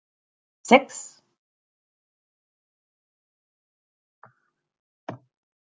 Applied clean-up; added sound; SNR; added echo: none; none; none; none.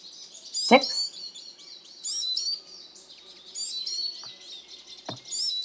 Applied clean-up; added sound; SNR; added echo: none; Insect; 2 dB; none.